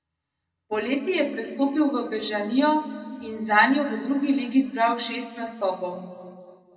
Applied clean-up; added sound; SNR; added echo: none; none; none; reverberation time 1.9 s.